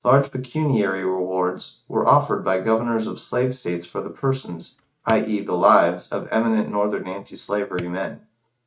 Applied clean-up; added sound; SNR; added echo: neural mask model RNNoise.